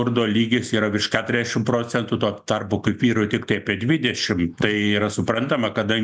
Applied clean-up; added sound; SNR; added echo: none; none; none; none.